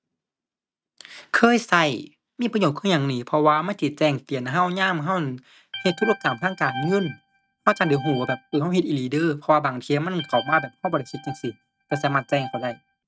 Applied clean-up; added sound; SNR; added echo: neural mask model RNNoise.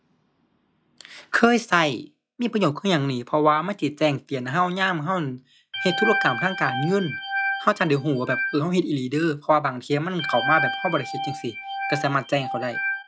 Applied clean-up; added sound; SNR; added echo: classical method log-MMSE.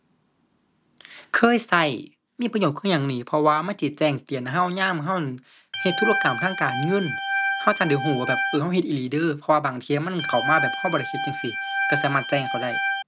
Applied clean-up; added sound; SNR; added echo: none; Organ; 2 dB; none.